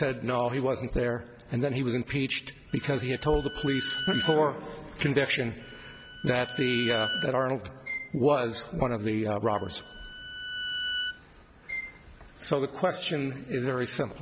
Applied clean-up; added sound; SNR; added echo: none; Bowed string instrument + Bowed string instrument; 7 dB; none.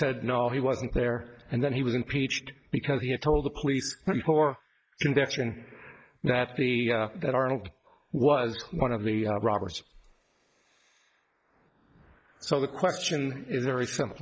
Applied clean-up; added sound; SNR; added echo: neural mask model Resemble Enhance denoiser.